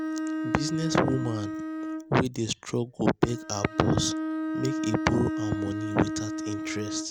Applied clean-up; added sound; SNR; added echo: none; Bowed string instrument; 3 dB; none.